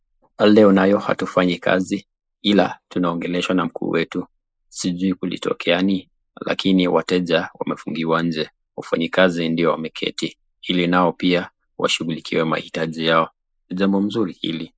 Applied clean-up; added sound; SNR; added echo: neural mask model Resemble Enhance denoiser.